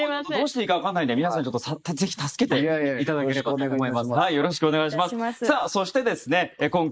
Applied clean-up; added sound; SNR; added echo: neural mask model Resemble Enhance denoiser.